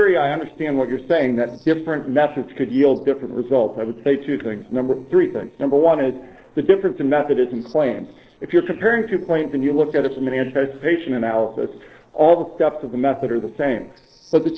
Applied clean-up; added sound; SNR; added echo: neural separator model SepFormer DNS4.